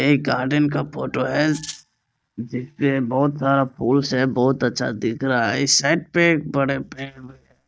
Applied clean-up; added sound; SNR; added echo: neural mask model DeepFilterNet 3.